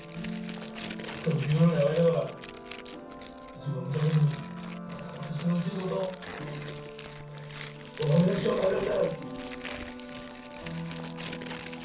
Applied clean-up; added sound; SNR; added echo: none; Tearing; 15 dB; reverberation time 0.6 s.